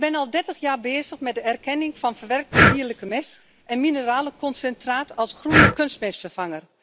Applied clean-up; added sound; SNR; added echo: none; Breathing; -1 dB; none.